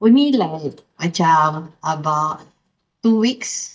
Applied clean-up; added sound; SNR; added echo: neural mask model DeepFilterNet 3.